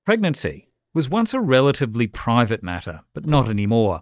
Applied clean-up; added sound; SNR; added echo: neural mask model DeepFilterNet 3.